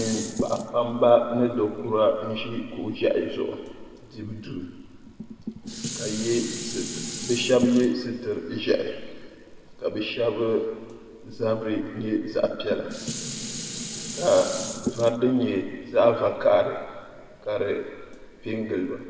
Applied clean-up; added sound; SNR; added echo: none; Dishes, pots, and pans; 12 dB; reverberation time 1.8 s.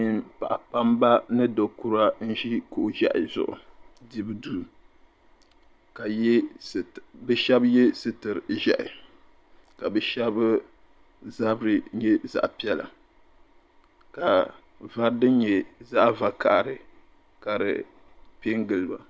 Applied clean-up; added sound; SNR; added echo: none; none; none; none.